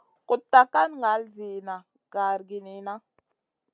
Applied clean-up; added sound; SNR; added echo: none; none; none; none.